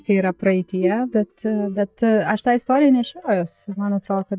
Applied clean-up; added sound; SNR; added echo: neural mask model DeepFilterNet 3.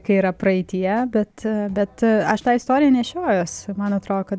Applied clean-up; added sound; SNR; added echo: none; none; none; none.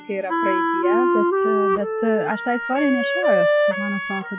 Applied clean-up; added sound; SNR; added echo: classical method log-MMSE.